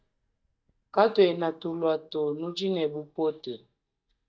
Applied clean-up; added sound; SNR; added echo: neural mask model DeepFilterNet 3.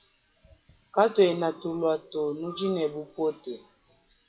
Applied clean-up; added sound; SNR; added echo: classical method WPE with log-MMSE.